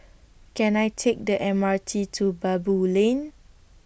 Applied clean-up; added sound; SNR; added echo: none; none; none; none.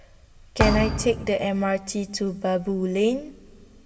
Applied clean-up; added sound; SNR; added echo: none; Thump, thud; 3 dB; reverberation time 0.8 s.